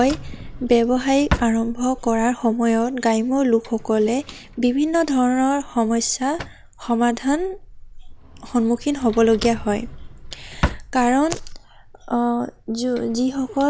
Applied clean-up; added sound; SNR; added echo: none; Drawer open or close; 12 dB; none.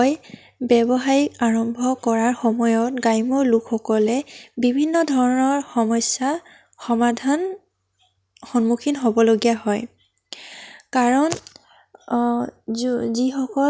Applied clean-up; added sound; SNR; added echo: none; none; none; none.